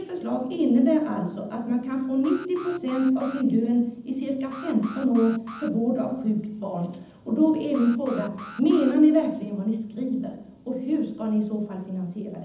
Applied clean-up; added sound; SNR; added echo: none; Alarm; 18 dB; reverberation time 0.8 s.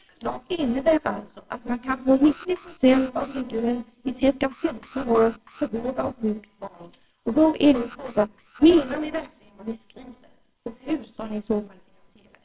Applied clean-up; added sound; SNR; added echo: neural separator model SepFormer WHAMR!.